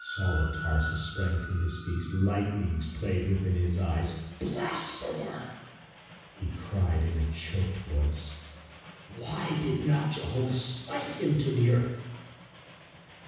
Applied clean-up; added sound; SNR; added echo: none; Train; 16 dB; reverberation time 1.1 s.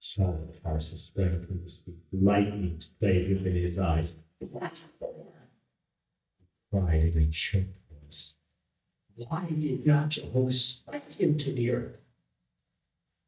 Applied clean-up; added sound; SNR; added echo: neural mask model DeepFilterNet 3.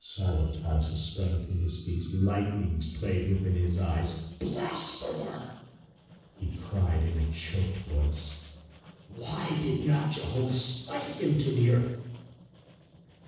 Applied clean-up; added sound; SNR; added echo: neural separator model SepFormer DNS4.